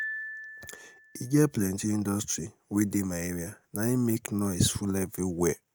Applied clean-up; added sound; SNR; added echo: none; Piano; 17 dB; none.